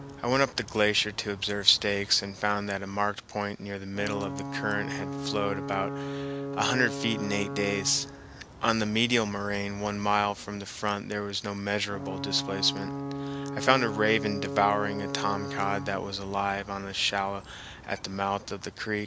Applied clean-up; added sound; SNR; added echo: none; Alarm / Ocean / Boat, Water vehicle; 9 dB; none.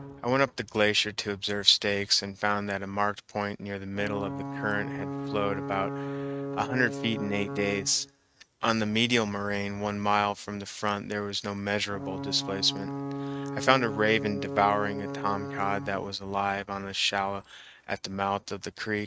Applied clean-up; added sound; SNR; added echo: neural mask model RNNoise.